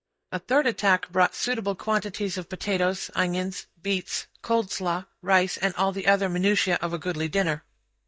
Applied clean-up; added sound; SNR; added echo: neural mask model DeepFilterNet 3.